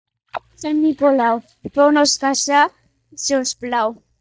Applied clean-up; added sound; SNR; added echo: neural mask model DeepFilterNet 3.